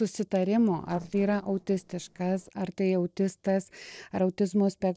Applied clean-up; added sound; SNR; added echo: neural separator model SepFormer DNS4.